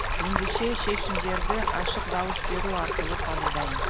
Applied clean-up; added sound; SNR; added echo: none; Stream; -5 dB; none.